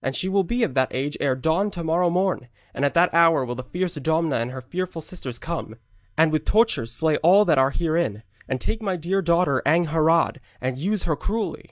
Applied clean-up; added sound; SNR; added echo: neural mask model DeepFilterNet 3.